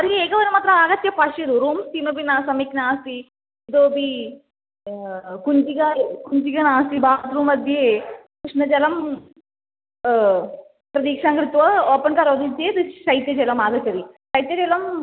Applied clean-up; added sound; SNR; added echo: none; none; none; none.